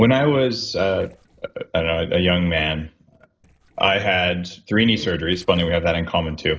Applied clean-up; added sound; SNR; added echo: neural separator model SepFormer DNS4.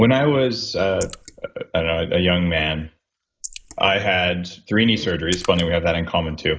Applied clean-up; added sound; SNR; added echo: neural mask model Resemble Enhance denoiser.